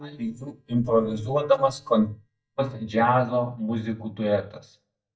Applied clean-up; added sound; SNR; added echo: neural mask model DeepFilterNet 3.